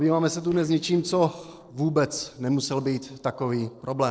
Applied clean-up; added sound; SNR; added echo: neural separator model SepFormer DNS4.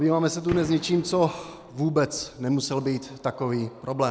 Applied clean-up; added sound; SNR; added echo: none; Gunshot, gunfire; 16 dB; none.